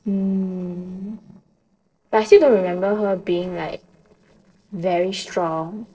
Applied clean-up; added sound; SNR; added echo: neural separator model SepFormer DNS4.